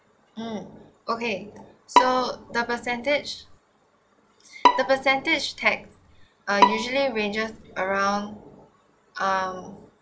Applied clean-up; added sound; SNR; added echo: none; Bowed string instrument; -1 dB; none.